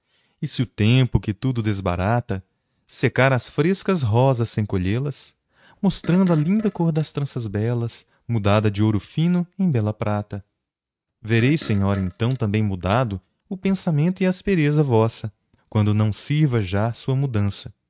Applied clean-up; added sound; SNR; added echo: neural mask model RNNoise.